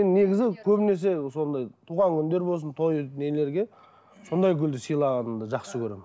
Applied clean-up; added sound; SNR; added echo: none; none; none; none.